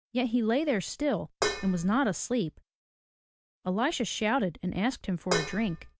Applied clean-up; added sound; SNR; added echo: none; Dishes, pots, and pans; 3 dB; none.